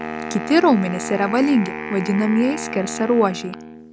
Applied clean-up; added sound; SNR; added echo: none; Wind instrument, woodwind instrument; 10 dB; none.